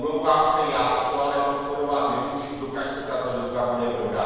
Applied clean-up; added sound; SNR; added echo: neural separator model SepFormer DNS4.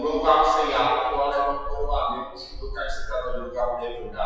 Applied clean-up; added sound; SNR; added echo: classical method WPE with log-MMSE.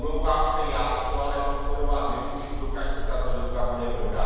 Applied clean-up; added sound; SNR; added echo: none; Bark; -3 dB; reverberation time 1.9 s.